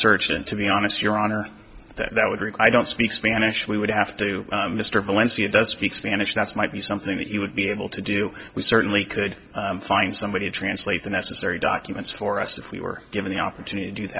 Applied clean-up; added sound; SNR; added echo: none; none; none; none.